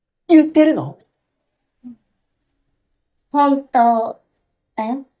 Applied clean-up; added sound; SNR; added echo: neural mask model DeepFilterNet 3.